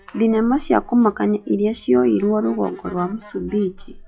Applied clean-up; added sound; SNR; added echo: classical method log-MMSE.